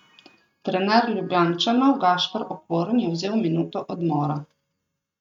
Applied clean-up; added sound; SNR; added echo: neural mask model RNNoise.